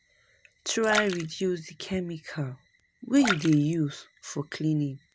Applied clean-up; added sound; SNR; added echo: none; Splash, splatter; 9 dB; none.